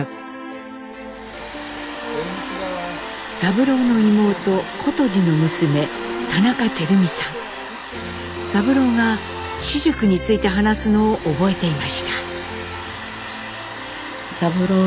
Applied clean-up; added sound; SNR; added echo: none; Domestic sounds, home sounds; 13 dB; none.